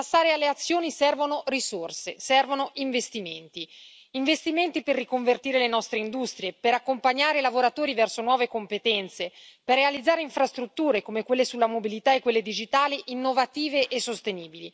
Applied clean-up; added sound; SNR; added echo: none; none; none; none.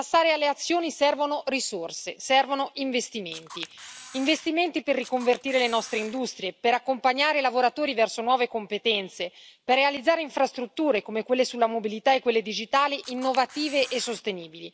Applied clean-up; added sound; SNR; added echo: none; Camera; 18 dB; none.